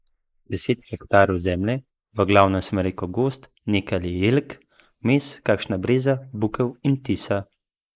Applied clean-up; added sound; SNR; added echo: neural mask model Resemble Enhance denoiser.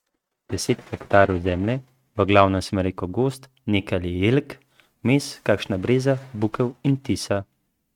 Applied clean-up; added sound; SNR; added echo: neural mask model RNNoise.